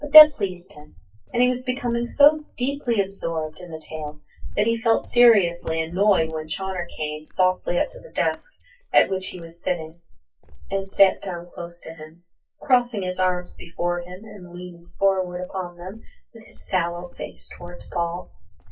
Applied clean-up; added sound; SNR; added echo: classical method WPE with log-MMSE.